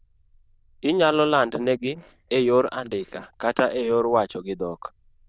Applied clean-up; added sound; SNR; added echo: neural diffusion model UNIVERSE++.